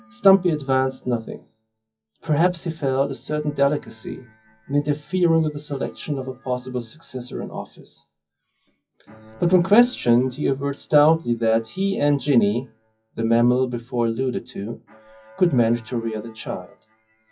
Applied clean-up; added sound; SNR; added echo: classical method WPE with log-MMSE.